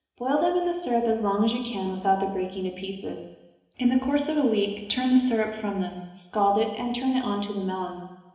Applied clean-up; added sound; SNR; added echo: none; none; none; reverberation time 1.0 s.